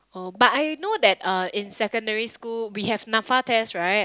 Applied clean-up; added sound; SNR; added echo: none; none; none; none.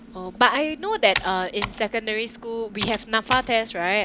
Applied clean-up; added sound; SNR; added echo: none; Computer keyboard; 12 dB; none.